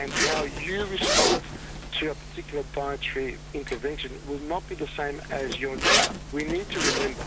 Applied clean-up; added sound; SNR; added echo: none; Zipper (clothing); -2 dB; none.